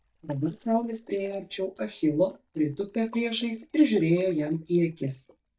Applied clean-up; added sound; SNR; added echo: neural mask model DeepFilterNet 3.